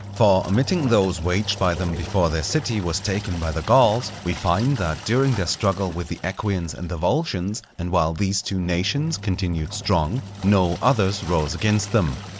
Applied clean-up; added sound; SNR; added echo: none; Engine; 14 dB; none.